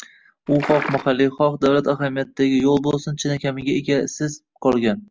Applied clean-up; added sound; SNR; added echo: none; Liquid; 7 dB; none.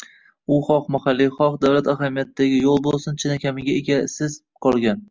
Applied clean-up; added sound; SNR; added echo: none; none; none; none.